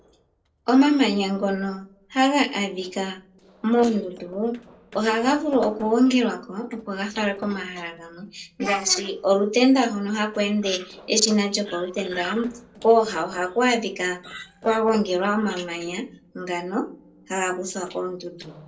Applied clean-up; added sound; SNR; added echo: neural separator model SepFormer DNS4.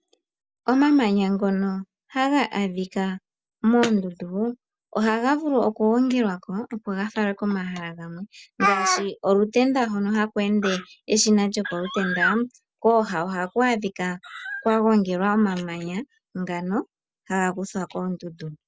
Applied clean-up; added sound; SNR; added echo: none; none; none; none.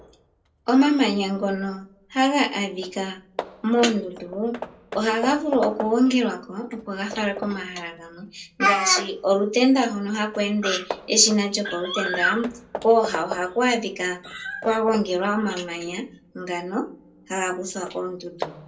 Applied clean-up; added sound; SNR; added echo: none; Hammer / Wood; 16 dB; reverberation time 0.2 s.